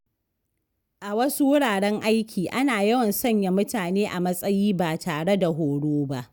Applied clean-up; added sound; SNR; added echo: none; none; none; none.